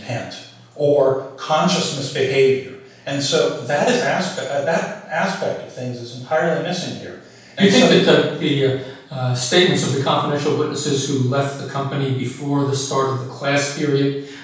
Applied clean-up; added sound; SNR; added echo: none; none; none; reverberation time 0.7 s.